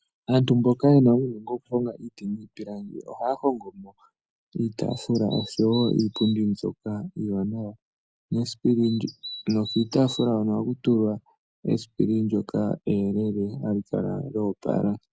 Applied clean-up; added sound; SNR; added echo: none; Bird vocalization, bird call, bird song; 14 dB; none.